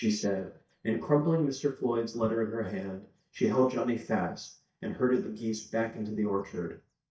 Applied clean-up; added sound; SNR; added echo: neural mask model DeepFilterNet 3.